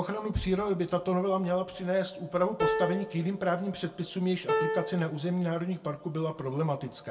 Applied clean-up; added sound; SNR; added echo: none; Piano; 3 dB; reverberation time 0.2 s.